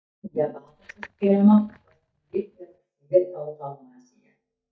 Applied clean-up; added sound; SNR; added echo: neural mask model DeepFilterNet 3.